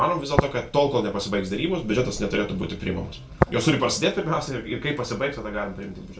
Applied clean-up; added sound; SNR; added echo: none; Tap; 7 dB; reverberation time 0.3 s.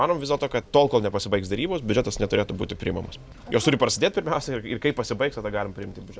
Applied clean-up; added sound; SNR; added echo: none; none; none; none.